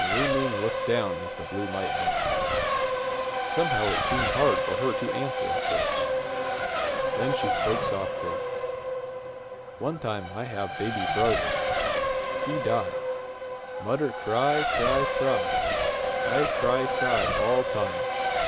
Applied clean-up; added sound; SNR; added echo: none; Race car, auto racing; -4 dB; none.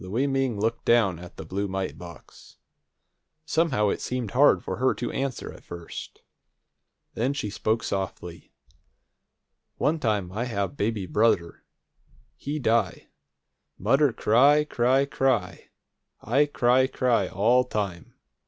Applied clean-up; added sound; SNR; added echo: none; none; none; none.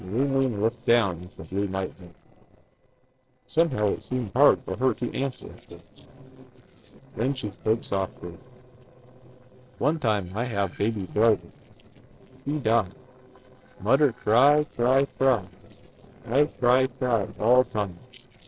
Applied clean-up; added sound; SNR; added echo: neural separator model SepFormer DNS4.